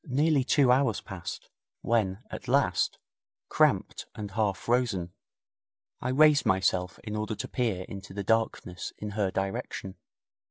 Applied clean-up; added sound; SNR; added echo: none; none; none; none.